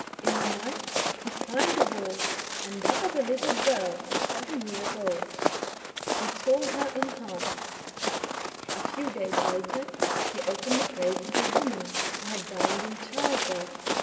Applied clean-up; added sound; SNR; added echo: none; Walk, footsteps; -3 dB; reverberation time 2.5 s.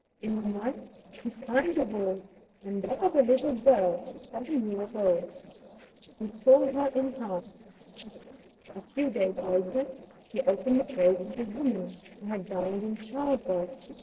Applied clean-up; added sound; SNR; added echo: neural separator model SepFormer DNS4.